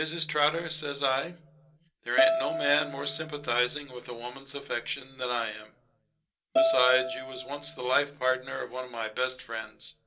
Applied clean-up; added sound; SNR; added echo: none; Bowed string instrument; -1 dB; reverberation time 0.2 s.